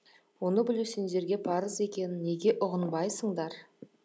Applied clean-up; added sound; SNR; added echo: none; none; none; none.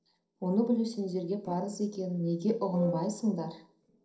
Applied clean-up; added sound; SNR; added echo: neural separator model SepFormer DNS4.